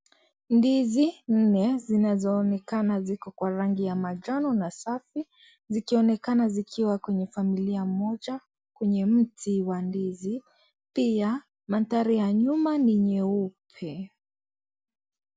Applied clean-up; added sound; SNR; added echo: none; none; none; none.